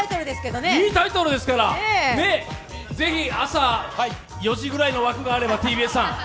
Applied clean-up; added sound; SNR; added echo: none; none; none; none.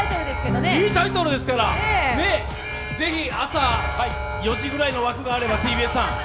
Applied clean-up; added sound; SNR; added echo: none; Acoustic guitar / Strum + Alarm; 4 dB; none.